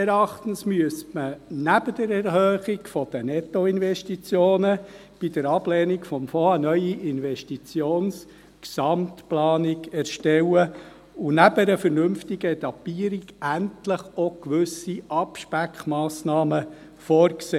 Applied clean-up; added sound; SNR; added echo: none; none; none; none.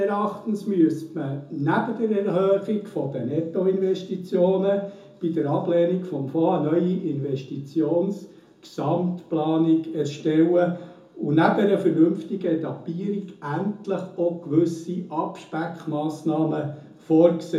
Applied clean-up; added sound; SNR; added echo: none; none; none; reverberation time 0.6 s.